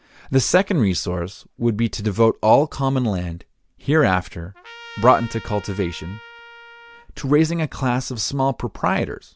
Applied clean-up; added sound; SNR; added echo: none; Trumpet; 20 dB; none.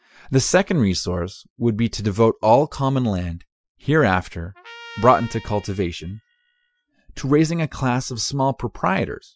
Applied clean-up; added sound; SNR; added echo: classical method Wiener filter.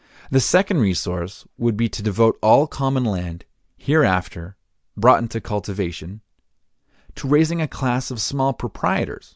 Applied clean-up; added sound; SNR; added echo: none; none; none; none.